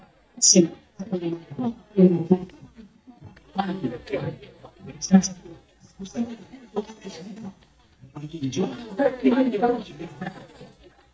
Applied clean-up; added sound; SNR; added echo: neural mask model DeepFilterNet 3.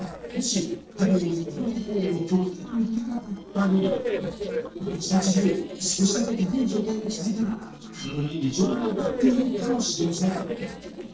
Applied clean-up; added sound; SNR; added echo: neural separator model SepFormer DNS4.